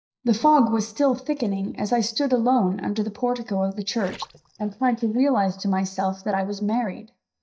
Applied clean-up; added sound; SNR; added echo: neural mask model DeepFilterNet 3.